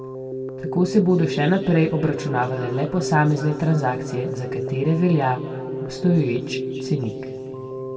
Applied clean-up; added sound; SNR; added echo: none; Keyboard (musical); 8 dB; reverberation time 2.3 s.